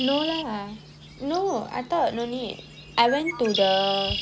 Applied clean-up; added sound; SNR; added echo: none; Bird; 8 dB; none.